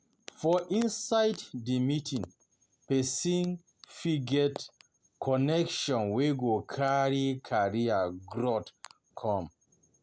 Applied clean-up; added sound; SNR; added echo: none; none; none; none.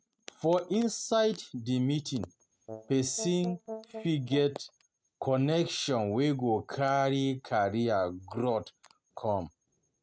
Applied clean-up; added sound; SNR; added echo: neural mask model RNNoise.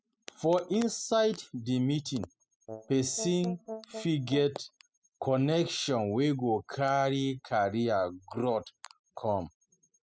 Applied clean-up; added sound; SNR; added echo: classical method spectral subtraction.